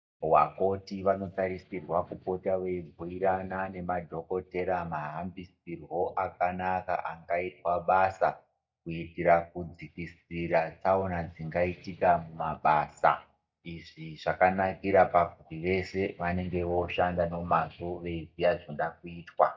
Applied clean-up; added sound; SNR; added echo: neural mask model DeepFilterNet 3.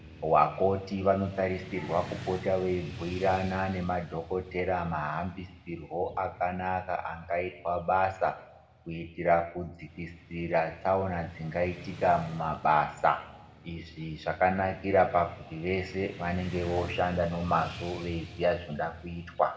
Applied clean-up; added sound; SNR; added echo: none; Motorcycle / Traffic noise, roadway noise; 16 dB; reverberation time 0.7 s.